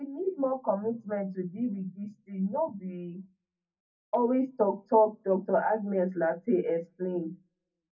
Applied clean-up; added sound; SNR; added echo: none; none; none; reverberation time 0.3 s.